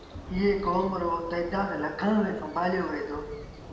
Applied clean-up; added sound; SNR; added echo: none; Thunder / Rain; 14 dB; reverberation time 1.0 s.